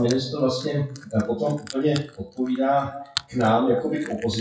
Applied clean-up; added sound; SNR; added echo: classical method WPE with log-MMSE.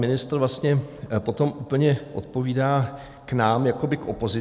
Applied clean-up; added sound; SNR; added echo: none; none; none; none.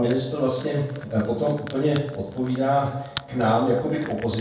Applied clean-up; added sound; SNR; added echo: none; Crushing; 16 dB; reverberation time 0.6 s.